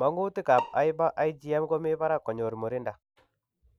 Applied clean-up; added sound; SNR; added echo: none; Bowed string instrument; 14 dB; none.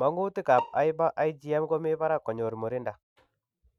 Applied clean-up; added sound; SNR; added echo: neural mask model RNNoise.